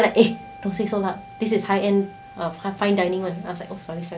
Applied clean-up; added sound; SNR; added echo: none; Wind instrument, woodwind instrument; 20 dB; none.